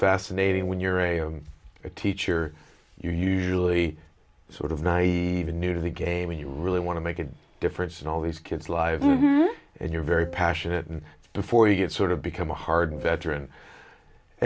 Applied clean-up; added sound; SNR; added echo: none; Wind instrument, woodwind instrument; 17 dB; none.